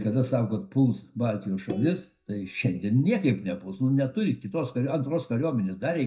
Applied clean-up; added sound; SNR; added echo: neural mask model DeepFilterNet 3.